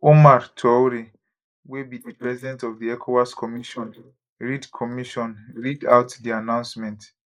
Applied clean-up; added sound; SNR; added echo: neural mask model Resemble Enhance denoiser.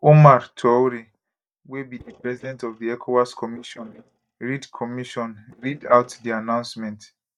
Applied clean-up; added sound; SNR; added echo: neural mask model DeepFilterNet 3.